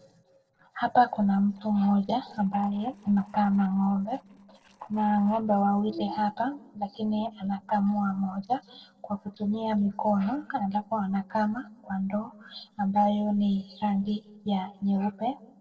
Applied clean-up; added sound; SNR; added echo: neural separator model SepFormer DNS4.